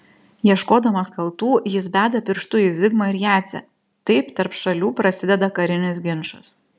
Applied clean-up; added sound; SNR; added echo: none; none; none; none.